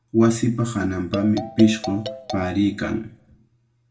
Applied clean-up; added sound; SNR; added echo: none; Marimba, xylophone; 12 dB; reverberation time 0.3 s.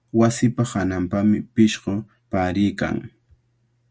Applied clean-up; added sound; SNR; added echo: none; none; none; none.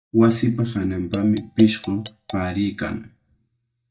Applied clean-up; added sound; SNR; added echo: neural mask model DeepFilterNet 3.